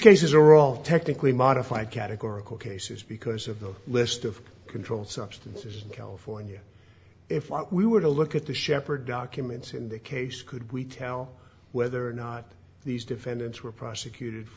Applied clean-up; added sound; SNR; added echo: none; none; none; none.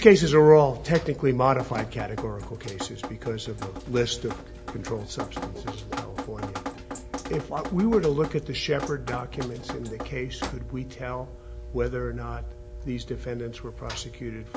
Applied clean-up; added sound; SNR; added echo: none; Drip; 11 dB; none.